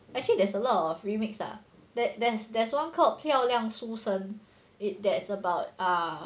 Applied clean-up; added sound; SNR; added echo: none; none; none; none.